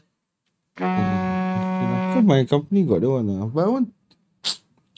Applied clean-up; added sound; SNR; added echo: neural mask model RNNoise.